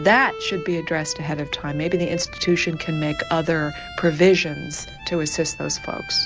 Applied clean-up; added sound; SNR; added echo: none; Bowed string instrument; 14 dB; none.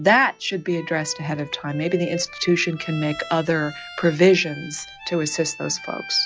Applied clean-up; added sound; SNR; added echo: classical method log-MMSE.